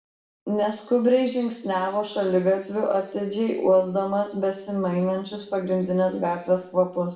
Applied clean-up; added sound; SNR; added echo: none; none; none; reverberation time 0.7 s.